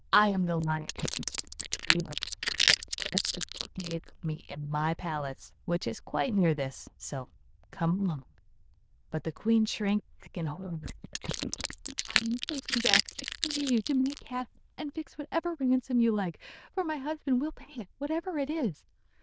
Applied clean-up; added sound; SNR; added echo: neural diffusion model UNIVERSE++.